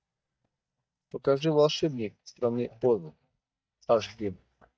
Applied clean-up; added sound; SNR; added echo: neural mask model DeepFilterNet 3.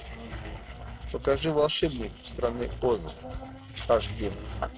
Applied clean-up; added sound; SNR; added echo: neural separator model SepFormer DNS4.